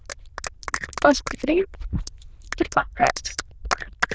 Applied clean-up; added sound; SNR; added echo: neural diffusion model UNIVERSE++.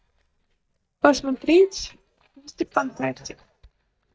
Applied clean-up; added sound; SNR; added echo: neural mask model DeepFilterNet 3.